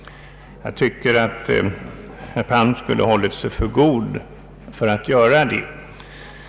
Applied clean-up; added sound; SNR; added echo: none; none; none; none.